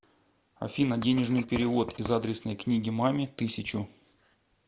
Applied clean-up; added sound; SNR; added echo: none; Writing; 16 dB; none.